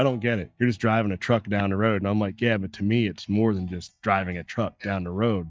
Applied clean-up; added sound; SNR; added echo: neural mask model DeepFilterNet 3.